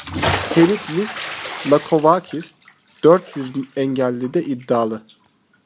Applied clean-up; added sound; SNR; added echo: none; Bathtub (filling or washing) / Splash, splatter; 9 dB; none.